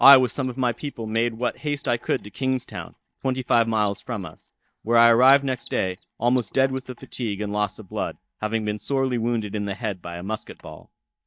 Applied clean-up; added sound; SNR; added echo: neural mask model DeepFilterNet 3.